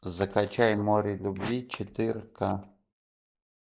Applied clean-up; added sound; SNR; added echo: neural mask model Resemble Enhance denoiser.